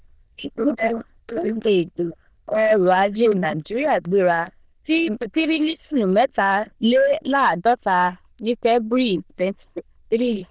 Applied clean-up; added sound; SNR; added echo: neural diffusion model UNIVERSE++.